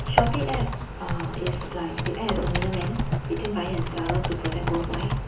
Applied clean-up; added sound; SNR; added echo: none; Typing; -3 dB; reverberation time 0.8 s.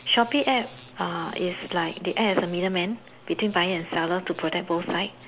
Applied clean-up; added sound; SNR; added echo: none; none; none; none.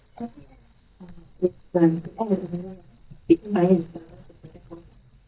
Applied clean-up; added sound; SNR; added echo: neural mask model DeepFilterNet 3.